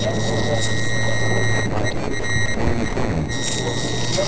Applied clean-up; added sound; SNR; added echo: neural separator model SepFormer DNS4.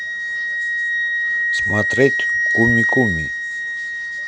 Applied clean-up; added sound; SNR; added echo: none; Wind instrument, woodwind instrument; -3 dB; none.